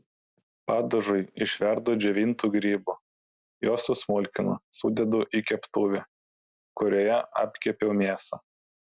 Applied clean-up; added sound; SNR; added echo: none; none; none; none.